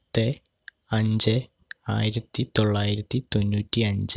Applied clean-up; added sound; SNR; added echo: none; none; none; none.